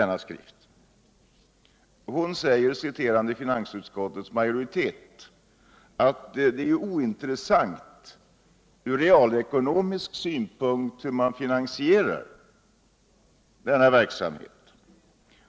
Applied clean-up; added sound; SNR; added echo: none; none; none; none.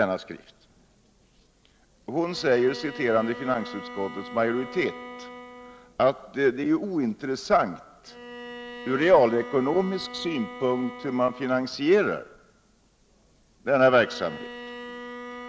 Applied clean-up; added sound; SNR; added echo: none; Bowed string instrument; 16 dB; none.